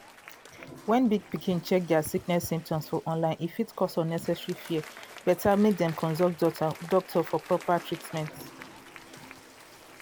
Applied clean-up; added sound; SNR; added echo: none; Applause + Toilet flush; 19 dB; none.